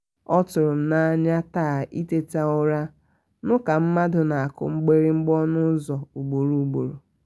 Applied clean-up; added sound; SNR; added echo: none; none; none; none.